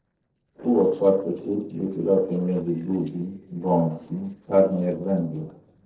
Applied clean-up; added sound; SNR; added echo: neural separator model SepFormer DNS4.